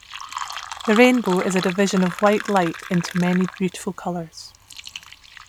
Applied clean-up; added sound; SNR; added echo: none; Fill (with liquid); 12 dB; none.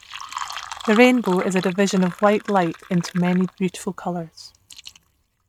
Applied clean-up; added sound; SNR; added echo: neural mask model RNNoise.